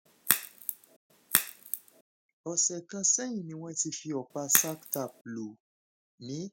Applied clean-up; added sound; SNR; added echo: none; Crack; -3 dB; none.